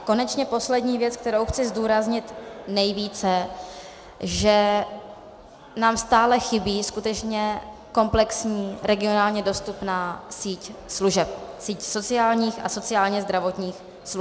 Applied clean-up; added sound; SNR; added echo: none; none; none; none.